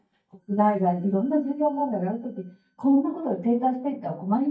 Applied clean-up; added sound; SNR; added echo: neural mask model DeepFilterNet 3.